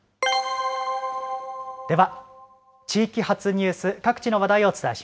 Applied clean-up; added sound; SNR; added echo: none; none; none; none.